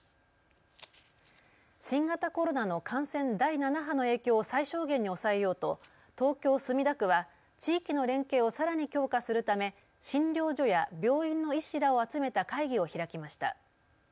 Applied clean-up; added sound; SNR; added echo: none; none; none; none.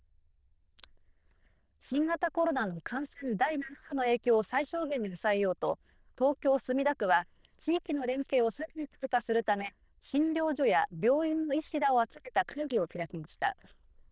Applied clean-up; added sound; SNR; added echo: neural diffusion model UNIVERSE++.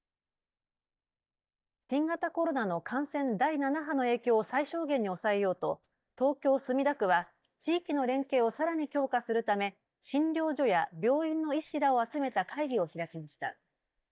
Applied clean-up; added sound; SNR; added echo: neural mask model DeepFilterNet 3.